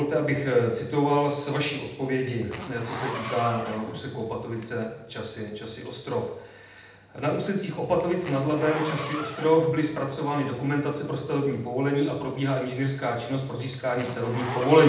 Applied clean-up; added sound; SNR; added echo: none; Zipper (clothing); 14 dB; reverberation time 0.8 s.